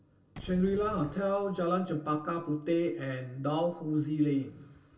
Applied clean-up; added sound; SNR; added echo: none; Gunshot, gunfire / Boom; 18 dB; reverberation time 0.2 s.